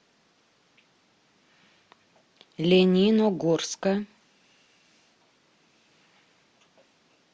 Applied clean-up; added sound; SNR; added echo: none; none; none; none.